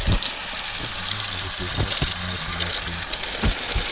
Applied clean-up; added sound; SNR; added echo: none; Sink (filling or washing) / Water tap, faucet; 1 dB; none.